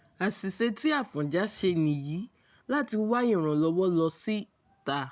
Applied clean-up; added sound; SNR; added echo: none; none; none; none.